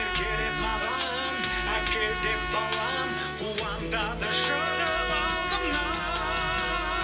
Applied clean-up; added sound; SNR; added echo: none; Trumpet; 2 dB; reverberation time 0.2 s.